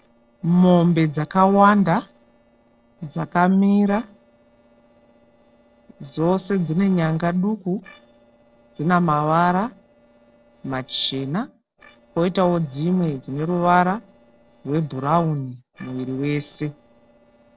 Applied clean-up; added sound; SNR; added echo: neural separator model SepFormer DNS4.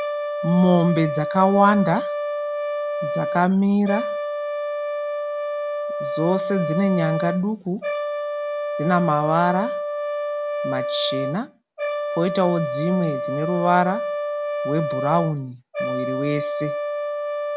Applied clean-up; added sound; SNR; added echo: none; Brass instrument; 3 dB; none.